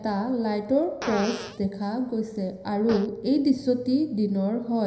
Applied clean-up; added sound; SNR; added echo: none; Fart; 16 dB; reverberation time 0.9 s.